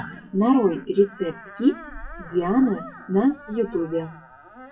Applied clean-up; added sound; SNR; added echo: classical method WPE with log-MMSE.